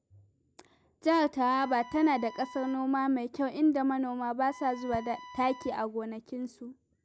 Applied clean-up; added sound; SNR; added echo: none; Wind instrument, woodwind instrument; 18 dB; none.